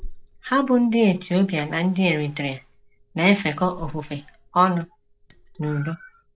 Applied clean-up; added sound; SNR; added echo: none; Liquid; 19 dB; none.